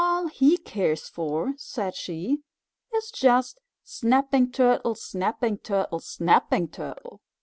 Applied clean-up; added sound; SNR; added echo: none; none; none; none.